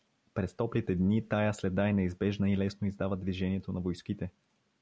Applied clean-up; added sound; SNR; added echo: none; none; none; none.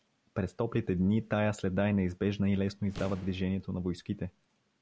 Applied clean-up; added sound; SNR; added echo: none; Boom; 18 dB; none.